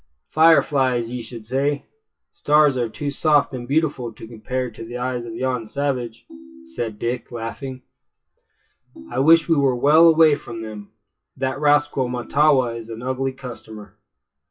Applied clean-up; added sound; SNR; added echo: classical method WPE with log-MMSE.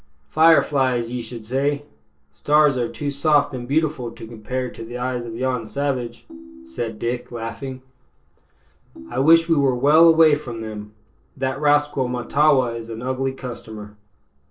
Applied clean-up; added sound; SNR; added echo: neural separator model SepFormer DNS4.